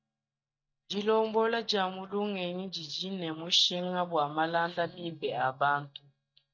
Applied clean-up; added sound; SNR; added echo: neural mask model DeepFilterNet 3.